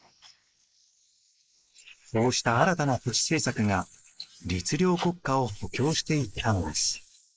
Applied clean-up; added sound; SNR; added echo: neural mask model Resemble Enhance denoiser.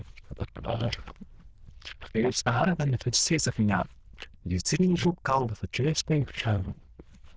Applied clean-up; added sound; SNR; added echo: neural diffusion model UNIVERSE++.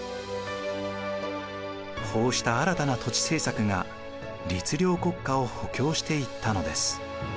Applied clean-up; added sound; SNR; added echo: none; none; none; none.